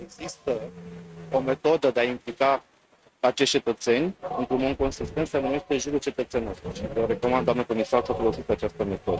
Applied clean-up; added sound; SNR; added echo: neural mask model RNNoise.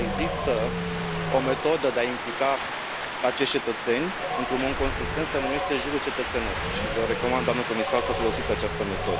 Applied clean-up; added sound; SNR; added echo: none; Wind; 1 dB; none.